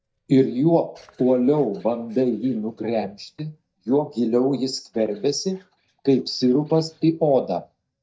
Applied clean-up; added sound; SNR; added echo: neural mask model DeepFilterNet 3.